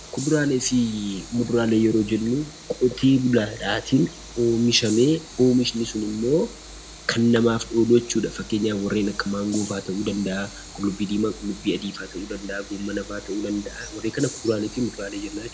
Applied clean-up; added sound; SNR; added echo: none; Train; 17 dB; reverberation time 0.3 s.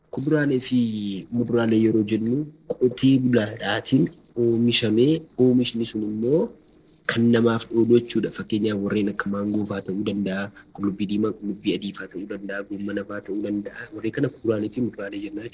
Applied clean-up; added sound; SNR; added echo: neural separator model SepFormer DNS4.